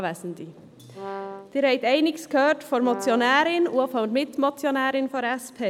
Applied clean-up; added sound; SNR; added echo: none; Brass instrument; 13 dB; none.